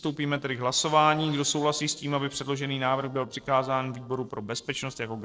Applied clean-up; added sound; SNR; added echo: neural separator model SepFormer DNS4.